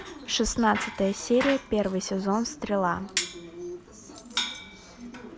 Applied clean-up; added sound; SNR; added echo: none; Bicycle; 9 dB; none.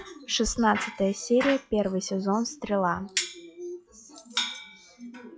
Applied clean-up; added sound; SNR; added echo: classical method log-MMSE.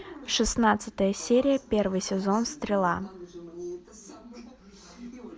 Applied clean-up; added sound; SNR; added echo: none; none; none; none.